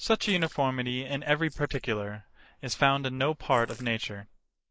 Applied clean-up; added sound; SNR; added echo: neural mask model Resemble Enhance denoiser.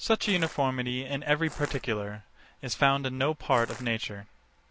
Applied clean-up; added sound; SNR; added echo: none; Crushing; 14 dB; none.